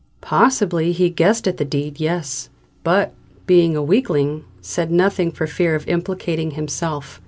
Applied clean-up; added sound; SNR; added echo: none; none; none; none.